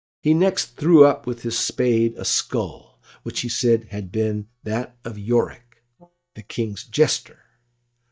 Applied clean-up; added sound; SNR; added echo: neural mask model DeepFilterNet 3.